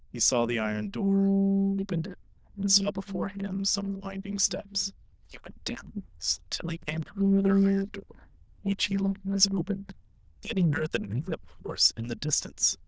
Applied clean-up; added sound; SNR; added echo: neural diffusion model UNIVERSE++.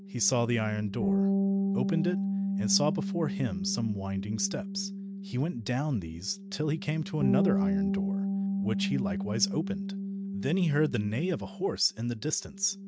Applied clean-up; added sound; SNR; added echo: neural mask model RNNoise.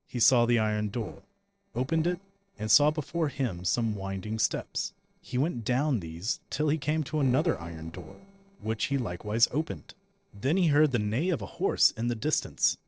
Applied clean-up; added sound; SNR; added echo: neural separator model SepFormer DNS4.